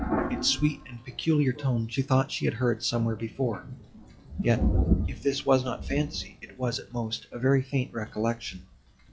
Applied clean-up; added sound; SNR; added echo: classical method log-MMSE.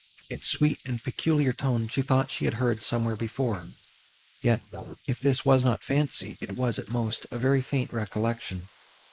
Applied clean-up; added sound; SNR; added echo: neural mask model Resemble Enhance denoiser.